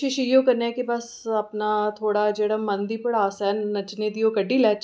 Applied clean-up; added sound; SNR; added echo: none; none; none; none.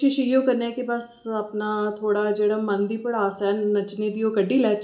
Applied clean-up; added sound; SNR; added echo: none; none; none; reverberation time 0.4 s.